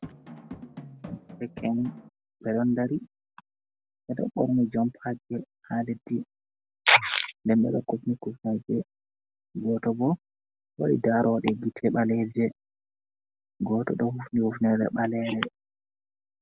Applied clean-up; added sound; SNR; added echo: none; Drum; 15 dB; none.